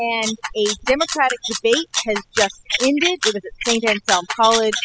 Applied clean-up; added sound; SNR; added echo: classical method spectral subtraction.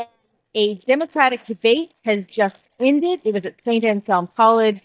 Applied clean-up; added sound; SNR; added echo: neural mask model DeepFilterNet 3.